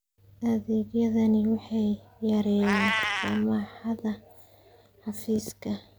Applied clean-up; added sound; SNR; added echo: none; Meow; 9 dB; none.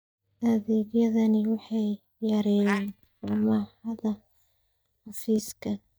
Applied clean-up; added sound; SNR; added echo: neural mask model DeepFilterNet 3.